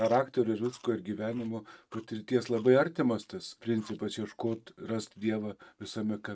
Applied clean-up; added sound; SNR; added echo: neural mask model RNNoise.